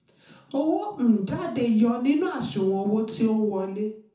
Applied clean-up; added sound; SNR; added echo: none; none; none; reverberation time 0.7 s.